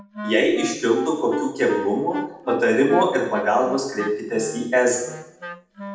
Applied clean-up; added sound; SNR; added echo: none; Wind instrument, woodwind instrument; 12 dB; reverberation time 0.8 s.